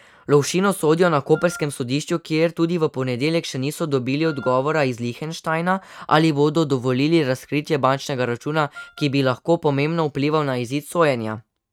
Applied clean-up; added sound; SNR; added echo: neural mask model RNNoise.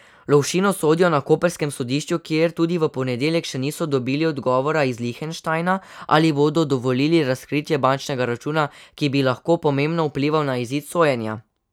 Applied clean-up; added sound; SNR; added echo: none; none; none; none.